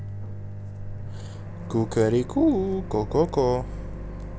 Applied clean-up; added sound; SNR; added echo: none; Microwave oven; 8 dB; none.